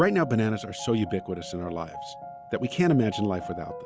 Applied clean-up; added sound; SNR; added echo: none; none; none; none.